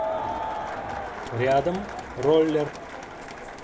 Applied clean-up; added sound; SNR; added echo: none; Crowd; 6 dB; none.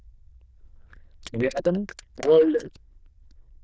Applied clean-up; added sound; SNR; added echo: neural diffusion model UNIVERSE++.